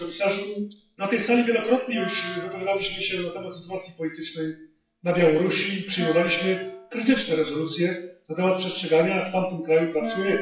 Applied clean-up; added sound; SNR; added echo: classical method WPE with log-MMSE.